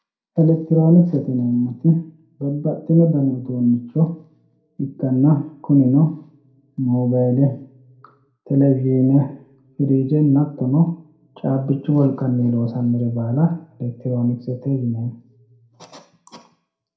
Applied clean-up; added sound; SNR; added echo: none; none; none; reverberation time 0.4 s.